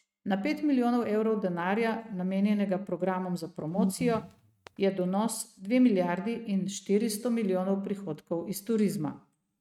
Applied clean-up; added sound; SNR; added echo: neural mask model RNNoise.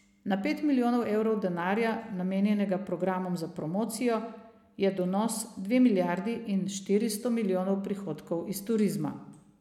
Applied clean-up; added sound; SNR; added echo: none; none; none; none.